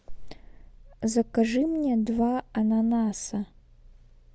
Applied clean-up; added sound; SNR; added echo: none; none; none; none.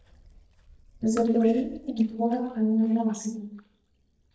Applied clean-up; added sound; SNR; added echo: neural mask model DeepFilterNet 3.